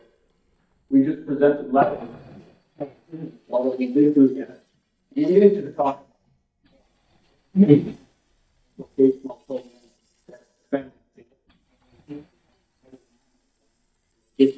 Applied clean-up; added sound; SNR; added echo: neural mask model DeepFilterNet 3.